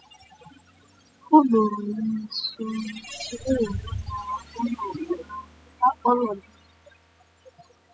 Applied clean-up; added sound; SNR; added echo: classical method spectral subtraction.